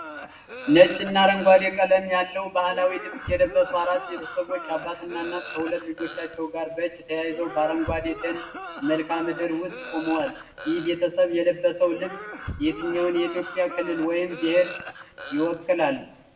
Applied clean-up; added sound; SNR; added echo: none; Cough; 14 dB; reverberation time 0.6 s.